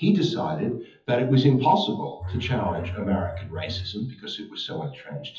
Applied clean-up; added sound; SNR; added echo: classical method WPE with log-MMSE.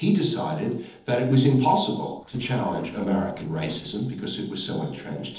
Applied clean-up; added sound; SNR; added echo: neural separator model SepFormer DNS4.